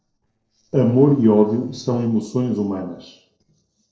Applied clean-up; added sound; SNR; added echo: neural separator model SepFormer DNS4.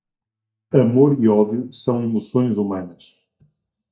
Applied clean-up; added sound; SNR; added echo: neural mask model DeepFilterNet 3.